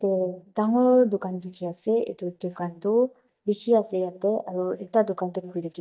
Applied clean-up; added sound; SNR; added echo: neural mask model DeepFilterNet 3.